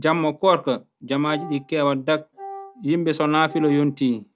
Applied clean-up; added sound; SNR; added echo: none; Wind instrument, woodwind instrument; 16 dB; none.